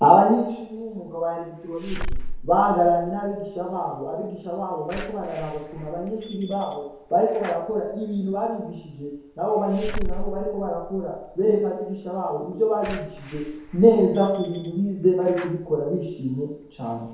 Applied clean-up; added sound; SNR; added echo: none; Slam / Alarm; 10 dB; reverberation time 0.9 s.